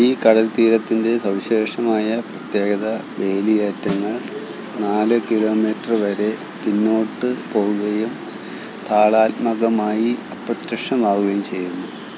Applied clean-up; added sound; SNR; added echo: none; Snare drum; 18 dB; none.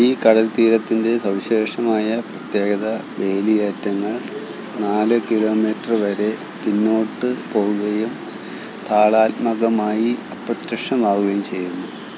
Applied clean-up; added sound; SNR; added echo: none; none; none; none.